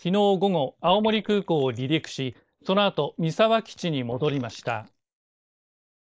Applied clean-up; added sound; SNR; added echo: neural mask model Resemble Enhance denoiser.